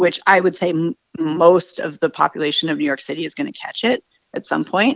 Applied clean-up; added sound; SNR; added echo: none; none; none; none.